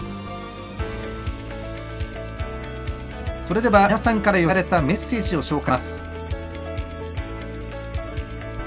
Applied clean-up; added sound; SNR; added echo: none; none; none; none.